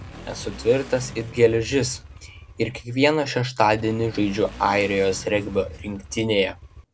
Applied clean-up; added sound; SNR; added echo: none; Motorcycle / Accelerating, revving, vroom; 16 dB; none.